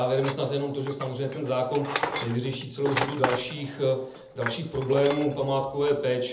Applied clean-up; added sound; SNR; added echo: none; Tools; 8 dB; reverberation time 0.7 s.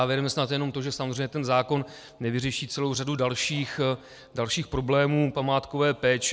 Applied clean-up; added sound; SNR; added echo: none; none; none; none.